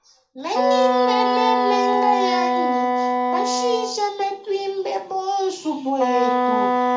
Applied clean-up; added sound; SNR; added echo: none; Wind instrument, woodwind instrument; -2 dB; reverberation time 0.4 s.